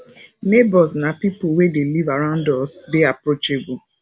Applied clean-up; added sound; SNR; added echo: none; none; none; none.